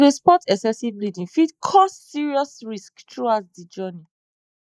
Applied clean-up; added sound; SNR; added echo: neural mask model Resemble Enhance denoiser.